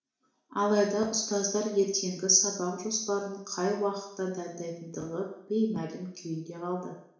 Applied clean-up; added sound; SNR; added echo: none; none; none; reverberation time 0.7 s.